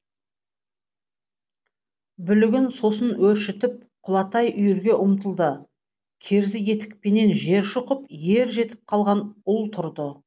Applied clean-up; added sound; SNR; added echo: none; none; none; none.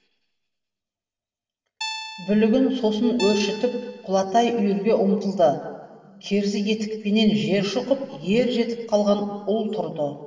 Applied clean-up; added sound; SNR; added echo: none; Guitar; 12 dB; reverberation time 2.4 s.